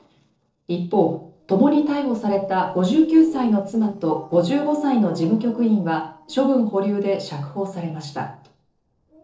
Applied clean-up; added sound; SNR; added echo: neural separator model SepFormer DNS4.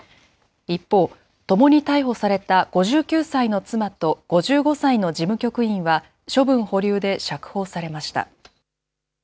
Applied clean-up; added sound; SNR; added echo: none; none; none; none.